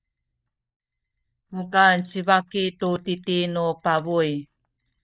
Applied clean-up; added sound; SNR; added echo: neural mask model DeepFilterNet 3.